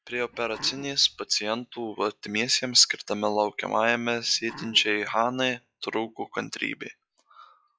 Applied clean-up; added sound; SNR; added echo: classical method log-MMSE.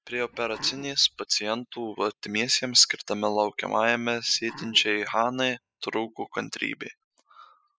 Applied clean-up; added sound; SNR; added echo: classical method spectral subtraction.